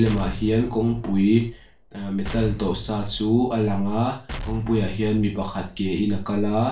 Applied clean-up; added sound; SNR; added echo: none; Explosion; 14 dB; reverberation time 0.3 s.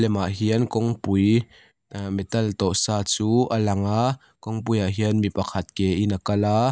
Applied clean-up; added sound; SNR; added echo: none; none; none; none.